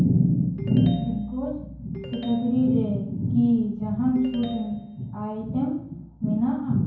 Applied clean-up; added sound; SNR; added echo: none; Ringtone; 19 dB; reverberation time 0.9 s.